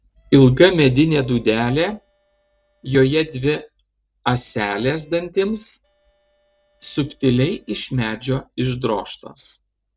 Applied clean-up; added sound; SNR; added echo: neural separator model SepFormer DNS4.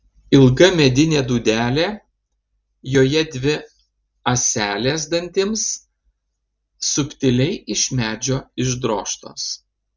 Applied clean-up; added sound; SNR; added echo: none; none; none; none.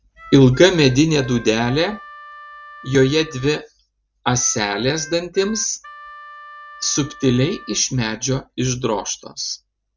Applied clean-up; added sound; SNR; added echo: none; Harmonica; 20 dB; none.